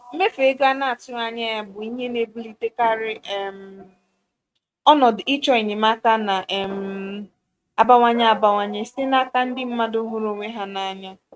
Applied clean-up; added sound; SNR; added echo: neural mask model RNNoise.